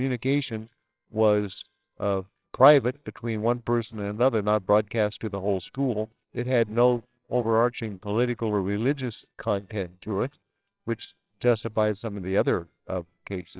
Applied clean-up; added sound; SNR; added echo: neural separator model SepFormer WHAMR!.